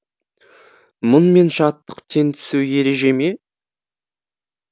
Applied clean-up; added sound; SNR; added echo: none; none; none; none.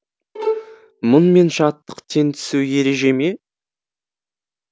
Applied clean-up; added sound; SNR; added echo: none; Bowed string instrument; 8 dB; none.